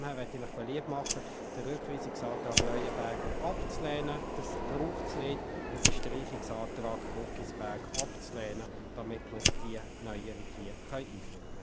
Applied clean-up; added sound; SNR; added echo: none; Fire + Subway, metro, underground; -5 dB; none.